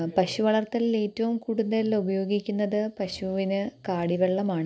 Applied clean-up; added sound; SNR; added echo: none; none; none; none.